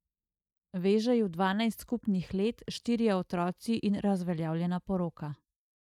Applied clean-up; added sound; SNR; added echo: neural mask model Resemble Enhance denoiser.